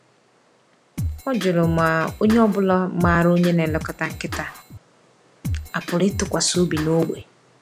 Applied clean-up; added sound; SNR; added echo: none; Drum kit; 9 dB; none.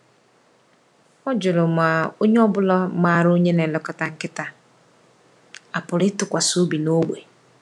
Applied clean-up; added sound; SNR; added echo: none; none; none; none.